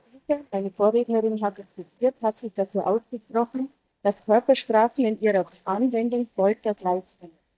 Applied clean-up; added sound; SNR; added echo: neural mask model DeepFilterNet 3.